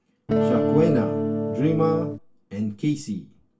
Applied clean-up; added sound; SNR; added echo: none; Electric guitar / Strum; -3 dB; reverberation time 0.2 s.